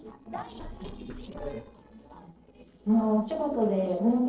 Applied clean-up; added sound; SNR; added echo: neural separator model SepFormer DNS4.